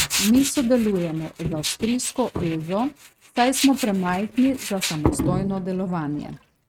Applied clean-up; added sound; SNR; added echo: neural mask model RNNoise.